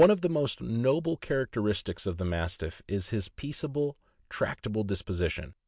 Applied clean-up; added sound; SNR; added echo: none; none; none; none.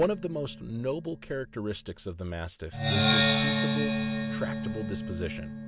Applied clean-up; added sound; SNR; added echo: none; Percussion; -4 dB; none.